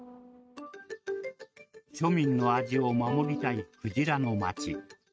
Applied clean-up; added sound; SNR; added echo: neural mask model RNNoise.